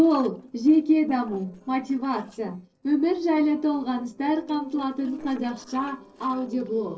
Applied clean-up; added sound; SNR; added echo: neural separator model SepFormer DNS4.